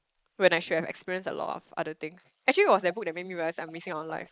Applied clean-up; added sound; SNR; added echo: neural mask model Resemble Enhance denoiser.